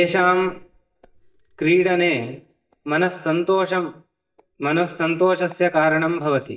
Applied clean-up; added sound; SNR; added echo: neural mask model DeepFilterNet 3.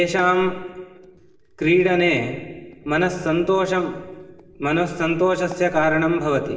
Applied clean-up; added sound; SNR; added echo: neural separator model SepFormer DNS4.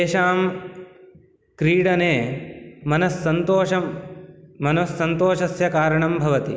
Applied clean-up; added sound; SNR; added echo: none; none; none; none.